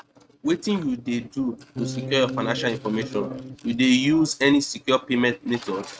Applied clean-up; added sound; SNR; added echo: neural mask model RNNoise.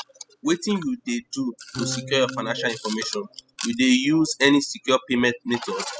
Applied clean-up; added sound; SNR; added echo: classical method spectral subtraction.